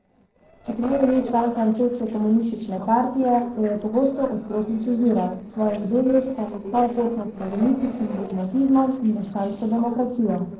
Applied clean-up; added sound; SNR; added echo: neural separator model SepFormer DNS4.